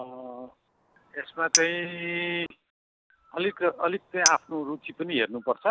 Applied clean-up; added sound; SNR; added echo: none; Chink, clink; 4 dB; none.